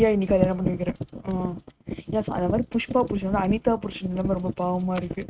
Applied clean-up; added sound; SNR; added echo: neural mask model RNNoise.